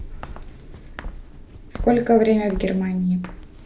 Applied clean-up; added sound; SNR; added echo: none; Walk, footsteps; 12 dB; reverberation time 0.3 s.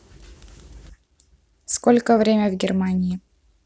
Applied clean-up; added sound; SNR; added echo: none; none; none; none.